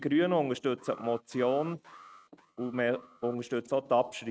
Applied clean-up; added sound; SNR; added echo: neural mask model RNNoise.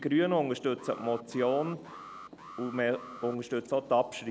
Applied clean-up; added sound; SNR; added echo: none; Alarm; 17 dB; none.